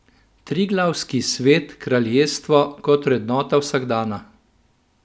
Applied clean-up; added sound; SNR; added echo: none; none; none; none.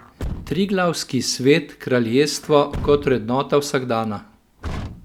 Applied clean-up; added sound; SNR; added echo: none; Truck; 14 dB; none.